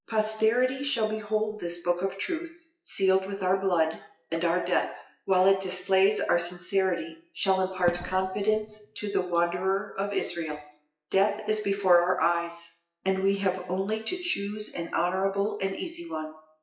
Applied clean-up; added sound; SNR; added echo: classical method WPE with log-MMSE.